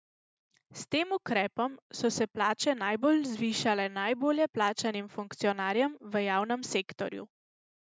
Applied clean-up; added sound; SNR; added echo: none; none; none; none.